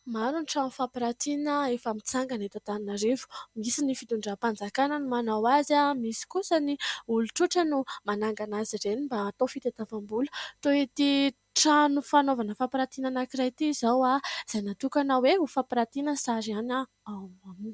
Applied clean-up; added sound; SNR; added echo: none; none; none; none.